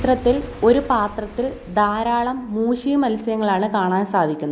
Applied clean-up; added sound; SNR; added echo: none; Shatter / Crushing / Boom; 18 dB; none.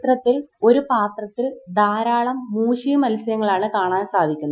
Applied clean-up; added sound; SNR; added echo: classical method Wiener filter.